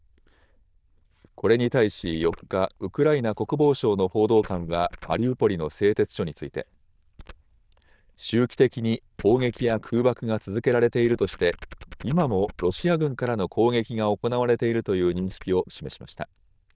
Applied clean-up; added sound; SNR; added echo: neural diffusion model UNIVERSE++.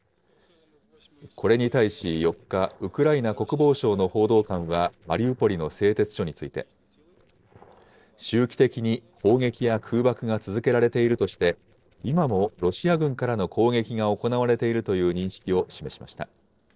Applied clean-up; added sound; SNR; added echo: neural separator model SepFormer DNS4.